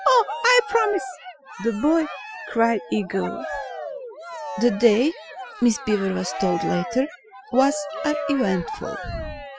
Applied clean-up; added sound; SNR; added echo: classical method Wiener filter.